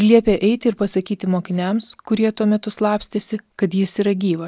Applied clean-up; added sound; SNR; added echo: none; none; none; none.